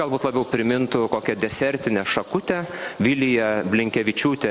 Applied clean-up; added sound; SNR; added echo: none; Bathtub (filling or washing); 17 dB; none.